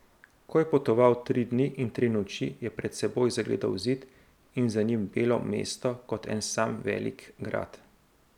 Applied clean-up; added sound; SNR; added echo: none; none; none; none.